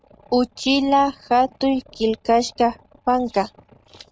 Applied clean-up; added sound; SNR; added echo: neural mask model RNNoise.